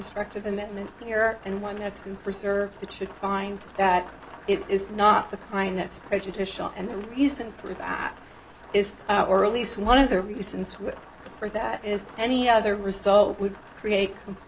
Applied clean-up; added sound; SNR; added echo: none; Rain; 20 dB; none.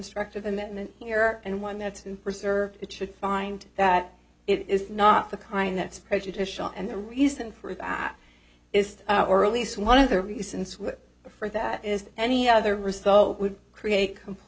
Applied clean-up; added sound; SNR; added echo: none; none; none; none.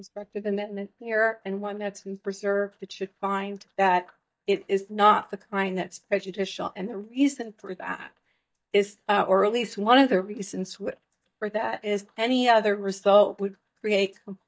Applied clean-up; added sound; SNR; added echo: neural mask model DeepFilterNet 3.